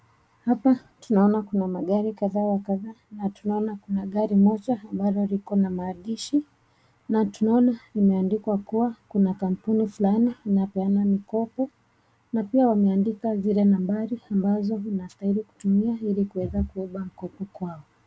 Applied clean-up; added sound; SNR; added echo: none; none; none; none.